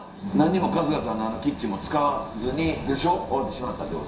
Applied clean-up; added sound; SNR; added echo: none; none; none; reverberation time 0.7 s.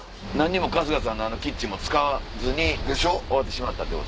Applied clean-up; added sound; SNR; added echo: none; none; none; none.